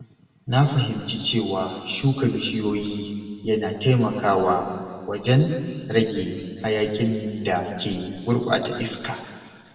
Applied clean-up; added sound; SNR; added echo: none; none; none; reverberation time 2.0 s.